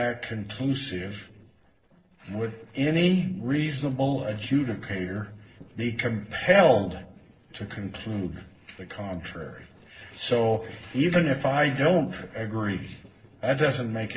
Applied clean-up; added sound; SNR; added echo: neural separator model SepFormer DNS4.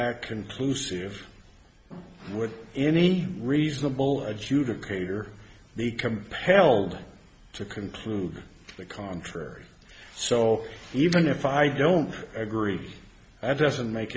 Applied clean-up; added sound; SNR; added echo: none; none; none; none.